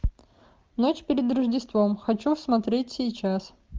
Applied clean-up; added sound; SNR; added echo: none; none; none; none.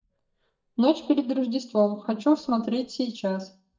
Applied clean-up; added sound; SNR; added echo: neural mask model DeepFilterNet 3.